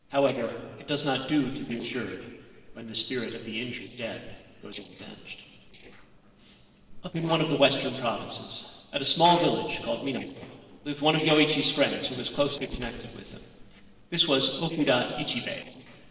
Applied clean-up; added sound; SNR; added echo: neural separator model SepFormer DNS4.